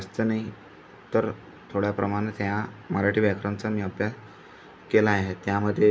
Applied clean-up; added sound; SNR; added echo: none; none; none; none.